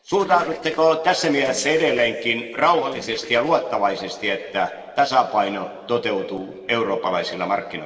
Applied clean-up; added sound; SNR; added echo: neural separator model SepFormer DNS4.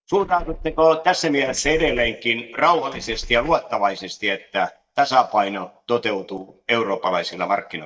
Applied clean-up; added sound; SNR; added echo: neural mask model DeepFilterNet 3.